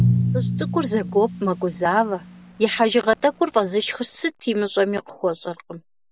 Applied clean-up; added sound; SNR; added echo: none; Drum; 5 dB; none.